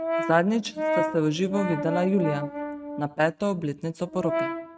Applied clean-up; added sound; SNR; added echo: neural mask model RNNoise.